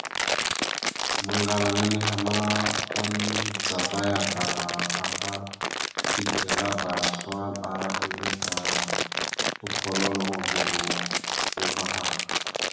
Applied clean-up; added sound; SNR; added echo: none; Crumpling, crinkling; -3 dB; reverberation time 0.9 s.